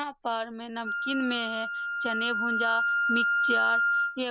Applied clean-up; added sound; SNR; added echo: none; Wind instrument, woodwind instrument; -5 dB; none.